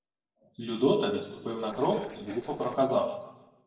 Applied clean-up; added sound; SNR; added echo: neural separator model SepFormer DNS4.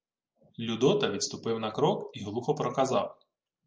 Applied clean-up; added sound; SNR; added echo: none; none; none; none.